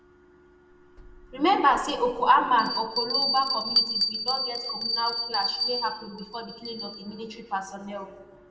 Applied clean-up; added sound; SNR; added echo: none; Bell; 4 dB; reverberation time 1.0 s.